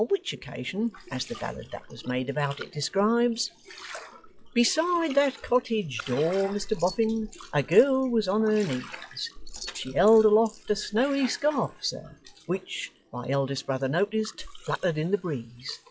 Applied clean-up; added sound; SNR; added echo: classical method log-MMSE.